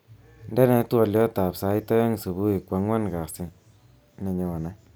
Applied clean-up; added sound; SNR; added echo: none; none; none; none.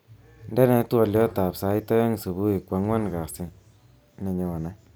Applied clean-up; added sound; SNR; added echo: none; Bowed string instrument; 18 dB; none.